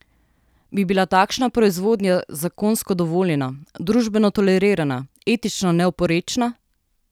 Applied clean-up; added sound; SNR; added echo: none; none; none; none.